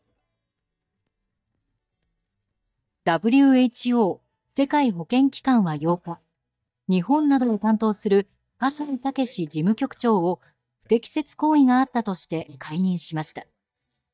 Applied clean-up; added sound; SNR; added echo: neural mask model DeepFilterNet 3.